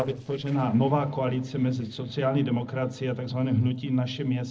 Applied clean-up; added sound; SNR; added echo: neural separator model SepFormer DNS4.